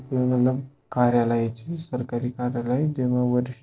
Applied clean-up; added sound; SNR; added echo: neural separator model SepFormer DNS4.